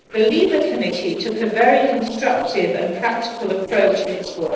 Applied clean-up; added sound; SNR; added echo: neural separator model SepFormer DNS4.